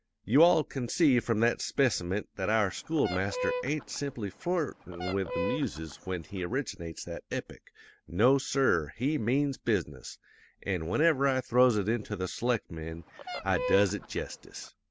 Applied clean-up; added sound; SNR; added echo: none; Fowl; 8 dB; none.